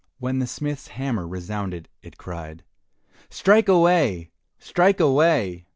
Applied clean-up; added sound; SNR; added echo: none; none; none; none.